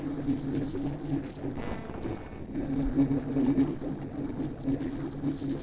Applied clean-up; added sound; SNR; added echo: neural separator model SepFormer DNS4.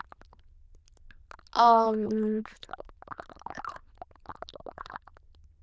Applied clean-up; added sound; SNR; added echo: neural diffusion model UNIVERSE++.